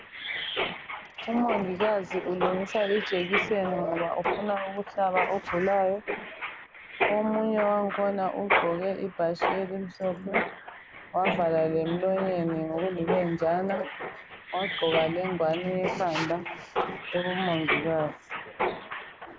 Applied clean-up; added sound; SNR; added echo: none; Mechanisms; 4 dB; none.